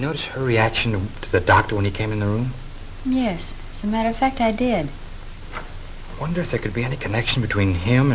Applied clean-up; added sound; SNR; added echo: none; none; none; none.